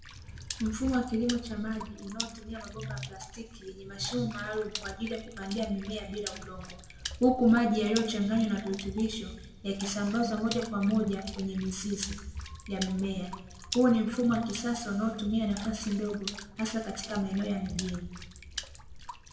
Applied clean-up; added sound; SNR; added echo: none; Water / Splash, splatter; 13 dB; reverberation time 0.8 s.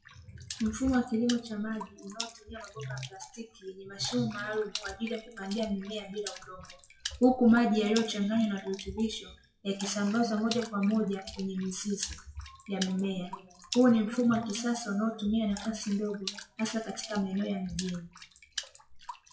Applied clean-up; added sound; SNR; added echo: classical method WPE with log-MMSE.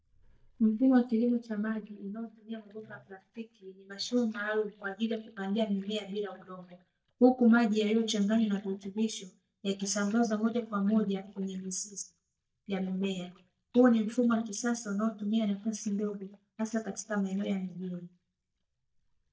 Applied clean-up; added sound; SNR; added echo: neural mask model DeepFilterNet 3.